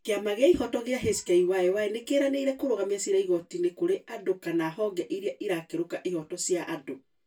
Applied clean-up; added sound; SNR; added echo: none; none; none; reverberation time 0.2 s.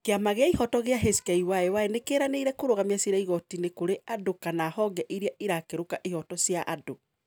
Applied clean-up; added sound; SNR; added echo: none; none; none; none.